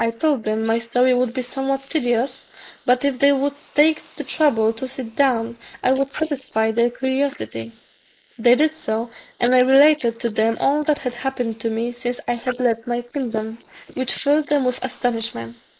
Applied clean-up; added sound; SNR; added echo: neural mask model Resemble Enhance denoiser.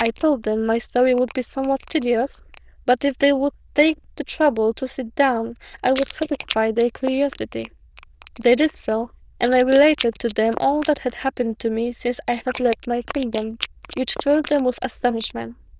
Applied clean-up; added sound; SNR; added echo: neural diffusion model UNIVERSE++.